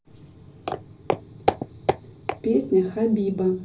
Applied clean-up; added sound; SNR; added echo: none; Walk, footsteps; 3 dB; reverberation time 0.5 s.